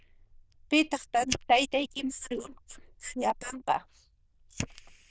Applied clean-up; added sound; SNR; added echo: neural diffusion model UNIVERSE++.